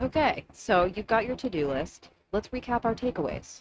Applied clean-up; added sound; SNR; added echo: neural mask model RNNoise.